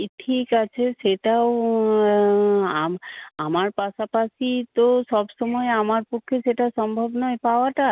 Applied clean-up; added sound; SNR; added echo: none; none; none; none.